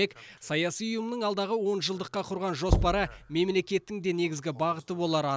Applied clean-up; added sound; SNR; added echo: none; Knock; 3 dB; none.